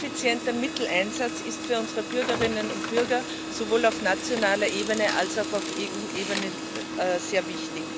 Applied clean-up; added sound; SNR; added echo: none; Printer; 5 dB; none.